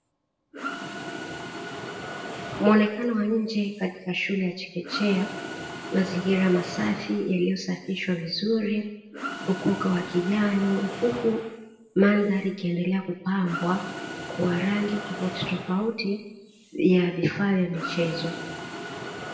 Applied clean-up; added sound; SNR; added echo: none; Mechanisms; 11 dB; reverberation time 0.9 s.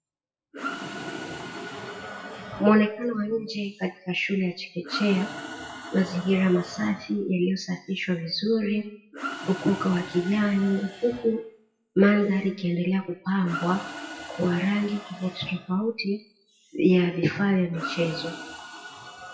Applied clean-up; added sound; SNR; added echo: classical method WPE with log-MMSE.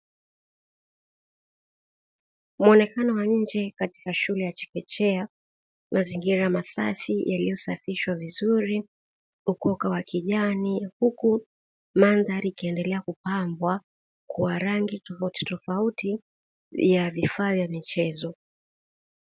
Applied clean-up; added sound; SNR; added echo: none; none; none; none.